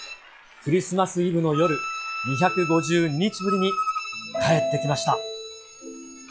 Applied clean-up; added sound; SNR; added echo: classical method log-MMSE.